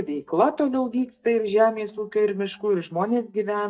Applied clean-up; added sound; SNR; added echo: neural mask model DeepFilterNet 3.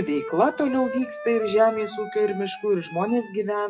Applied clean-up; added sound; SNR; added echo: classical method WPE with log-MMSE.